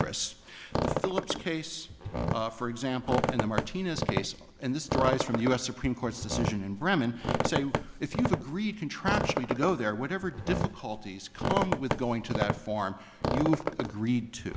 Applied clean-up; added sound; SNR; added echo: none; Squeak; 2 dB; none.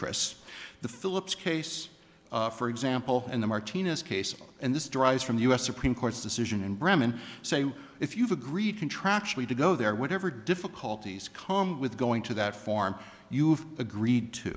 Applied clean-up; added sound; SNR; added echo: none; none; none; none.